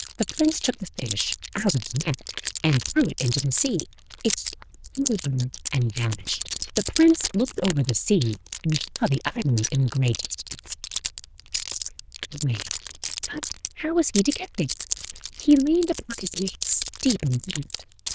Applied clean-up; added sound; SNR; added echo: neural diffusion model UNIVERSE++.